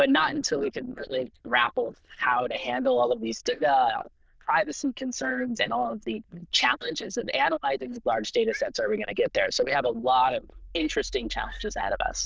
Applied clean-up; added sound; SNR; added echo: neural diffusion model UNIVERSE++.